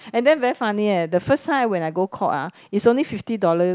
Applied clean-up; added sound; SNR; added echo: none; none; none; none.